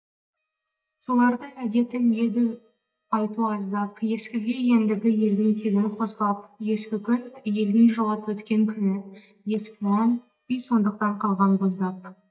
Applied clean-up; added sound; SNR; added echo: neural mask model DeepFilterNet 3.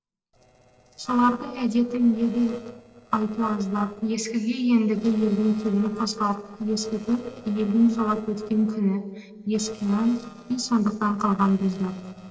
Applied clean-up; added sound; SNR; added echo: neural separator model SepFormer DNS4.